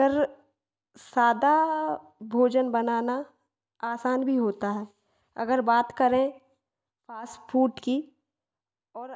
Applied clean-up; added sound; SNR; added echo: none; none; none; none.